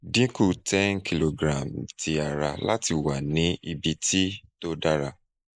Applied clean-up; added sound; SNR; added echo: neural mask model Resemble Enhance denoiser.